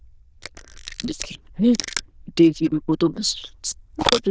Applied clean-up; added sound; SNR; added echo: neural diffusion model UNIVERSE++.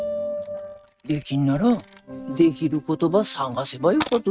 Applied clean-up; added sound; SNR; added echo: neural mask model RNNoise.